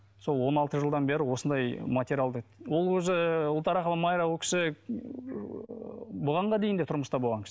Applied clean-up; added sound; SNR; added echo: none; none; none; none.